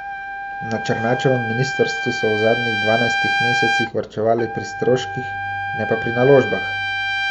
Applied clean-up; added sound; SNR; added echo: none; Trumpet; 2 dB; none.